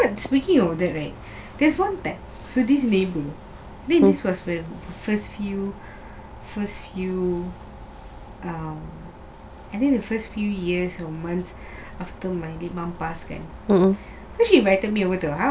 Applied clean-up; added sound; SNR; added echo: none; none; none; none.